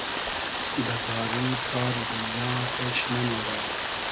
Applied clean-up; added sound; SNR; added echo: none; Rain; -4 dB; none.